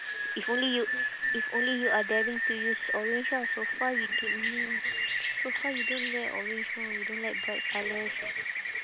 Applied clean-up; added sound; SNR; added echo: none; Rain; -4 dB; none.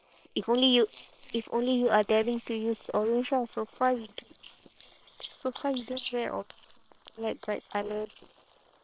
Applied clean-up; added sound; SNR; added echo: neural separator model SepFormer WHAM!.